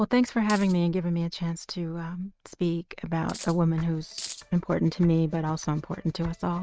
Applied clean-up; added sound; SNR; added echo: neural mask model RNNoise.